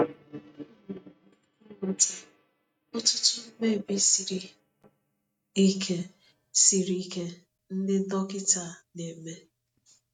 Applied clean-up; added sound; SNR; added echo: neural mask model RNNoise.